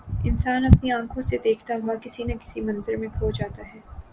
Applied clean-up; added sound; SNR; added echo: none; none; none; none.